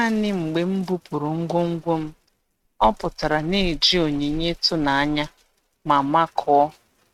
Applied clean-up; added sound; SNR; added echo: neural mask model RNNoise.